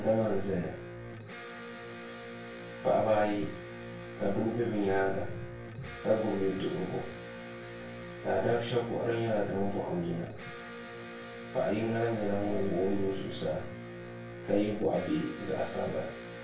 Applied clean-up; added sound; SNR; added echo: none; Electric guitar; 11 dB; reverberation time 0.3 s.